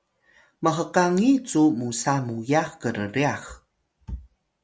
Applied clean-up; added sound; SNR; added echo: none; none; none; none.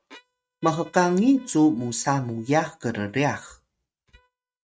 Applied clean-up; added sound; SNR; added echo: neural mask model RNNoise.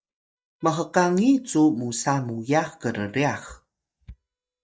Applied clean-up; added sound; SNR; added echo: neural mask model DeepFilterNet 3.